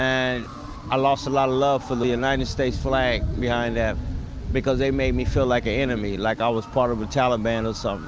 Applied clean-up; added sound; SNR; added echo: none; none; none; none.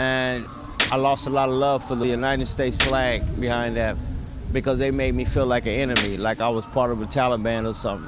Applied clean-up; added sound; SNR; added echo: none; Gunshot, gunfire; 10 dB; none.